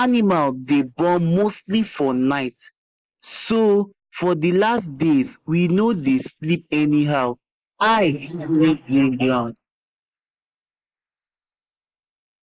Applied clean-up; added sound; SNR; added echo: neural mask model Resemble Enhance denoiser.